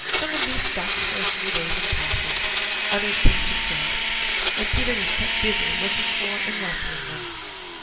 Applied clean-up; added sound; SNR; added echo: none; Domestic sounds, home sounds; -2 dB; reverberation time 1.7 s.